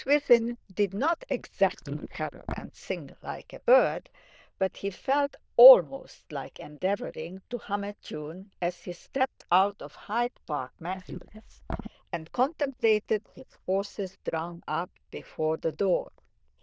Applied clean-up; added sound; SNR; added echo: neural diffusion model UNIVERSE++.